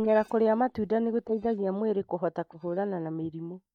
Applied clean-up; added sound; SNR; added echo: neural mask model DeepFilterNet 3.